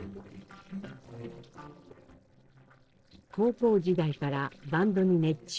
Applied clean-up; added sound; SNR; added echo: neural separator model SepFormer DNS4.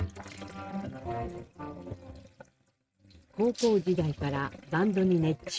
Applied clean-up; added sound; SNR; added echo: neural mask model RNNoise.